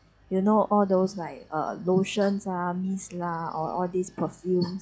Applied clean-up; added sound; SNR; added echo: classical method log-MMSE.